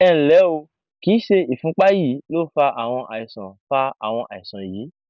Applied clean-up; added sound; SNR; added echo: none; none; none; none.